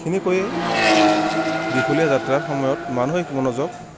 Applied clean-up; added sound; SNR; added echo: none; Accelerating, revving, vroom; -1 dB; none.